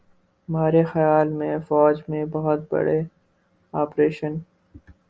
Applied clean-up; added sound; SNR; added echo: none; none; none; none.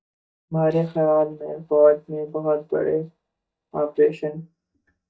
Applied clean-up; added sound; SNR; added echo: neural mask model DeepFilterNet 3.